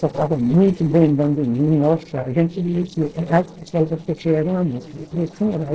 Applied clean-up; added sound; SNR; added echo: neural separator model SepFormer DNS4.